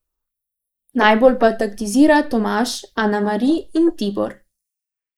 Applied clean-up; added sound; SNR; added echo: neural mask model Resemble Enhance denoiser.